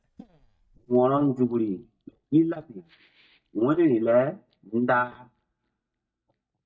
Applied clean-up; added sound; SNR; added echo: neural mask model DeepFilterNet 3.